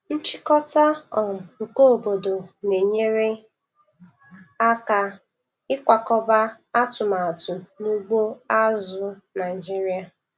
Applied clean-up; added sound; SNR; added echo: none; none; none; none.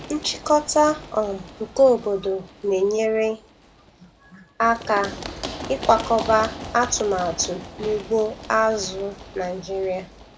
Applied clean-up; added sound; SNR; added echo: none; Run; 14 dB; none.